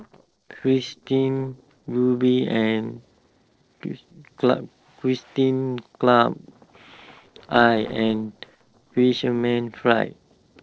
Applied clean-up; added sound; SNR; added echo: neural separator model SepFormer DNS4.